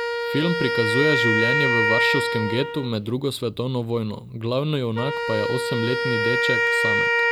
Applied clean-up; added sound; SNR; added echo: none; Wind instrument, woodwind instrument; -2 dB; none.